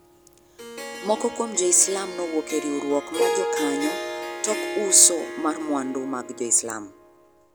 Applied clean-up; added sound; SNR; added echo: none; Harp; 6 dB; none.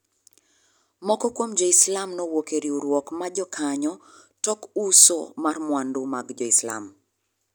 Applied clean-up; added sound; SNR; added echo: none; none; none; none.